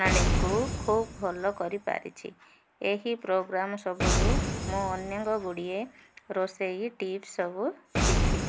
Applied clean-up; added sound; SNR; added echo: none; Boom; -1 dB; none.